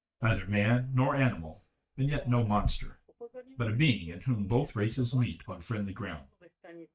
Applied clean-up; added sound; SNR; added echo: neural mask model DeepFilterNet 3.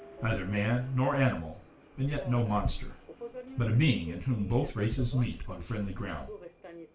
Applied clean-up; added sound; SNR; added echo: none; Subway, metro, underground; 17 dB; reverberation time 0.3 s.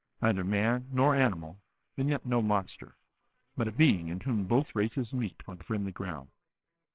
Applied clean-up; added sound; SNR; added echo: neural separator model SepFormer WHAMR!.